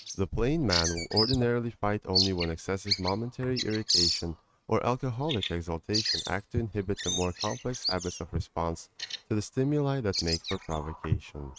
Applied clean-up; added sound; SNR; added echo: neural mask model RNNoise.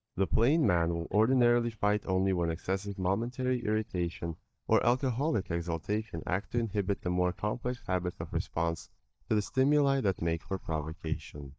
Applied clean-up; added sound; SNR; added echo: neural mask model DeepFilterNet 3.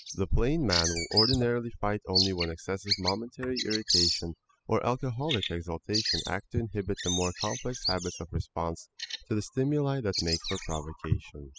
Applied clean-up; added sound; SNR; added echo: classical method spectral subtraction.